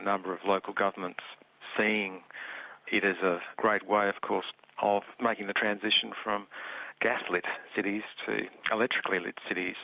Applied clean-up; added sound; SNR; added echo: none; none; none; none.